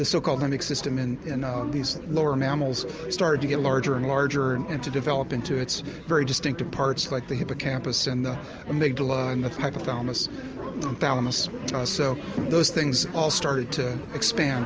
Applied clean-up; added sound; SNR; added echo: none; none; none; none.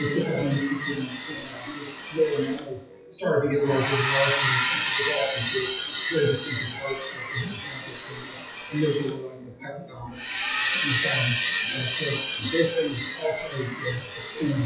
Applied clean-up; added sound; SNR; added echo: classical method WPE with log-MMSE.